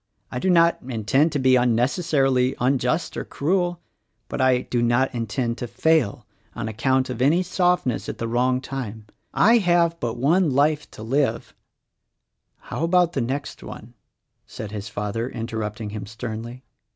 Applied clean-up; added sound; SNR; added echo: none; none; none; none.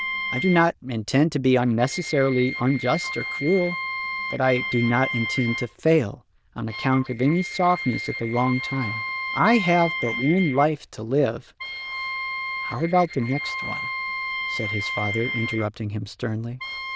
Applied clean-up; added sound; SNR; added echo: neural diffusion model UNIVERSE++.